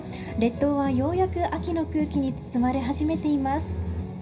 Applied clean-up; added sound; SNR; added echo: none; Bowed string instrument; 10 dB; reverberation time 0.4 s.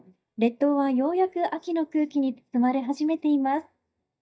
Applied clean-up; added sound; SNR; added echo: neural mask model DeepFilterNet 3.